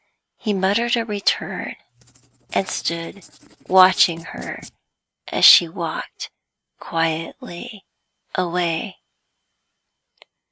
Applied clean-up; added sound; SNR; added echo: neural mask model RNNoise.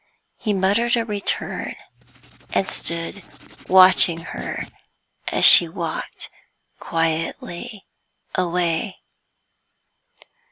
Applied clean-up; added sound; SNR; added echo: none; Writing; 16 dB; none.